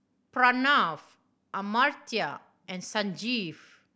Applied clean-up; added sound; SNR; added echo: none; none; none; none.